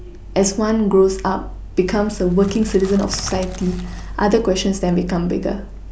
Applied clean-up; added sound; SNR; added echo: none; Crackle; 17 dB; none.